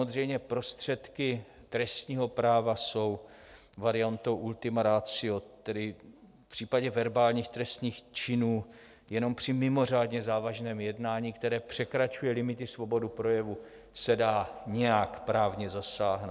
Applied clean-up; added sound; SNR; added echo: none; none; none; none.